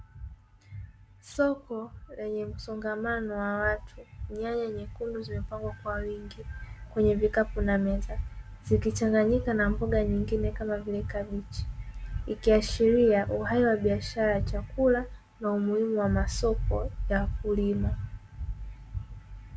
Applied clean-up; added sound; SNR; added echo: none; none; none; none.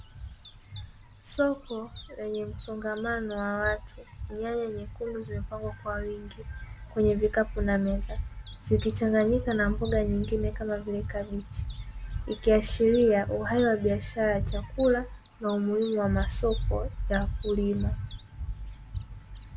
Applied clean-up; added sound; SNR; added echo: none; Chirp, tweet; 19 dB; none.